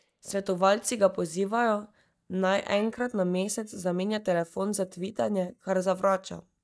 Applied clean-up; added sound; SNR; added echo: neural mask model DeepFilterNet 3.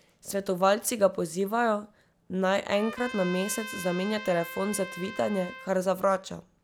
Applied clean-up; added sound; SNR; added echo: none; Trumpet; 12 dB; none.